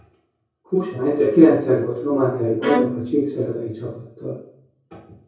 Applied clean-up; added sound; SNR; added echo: none; Bowed string instrument; 7 dB; reverberation time 0.6 s.